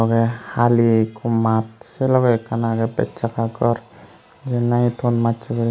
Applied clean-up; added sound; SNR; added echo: none; none; none; none.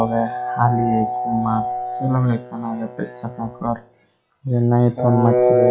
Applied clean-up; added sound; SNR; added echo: classical method log-MMSE.